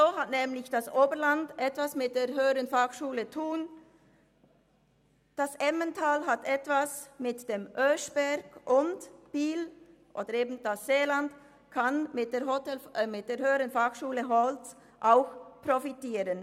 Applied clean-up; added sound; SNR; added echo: none; none; none; none.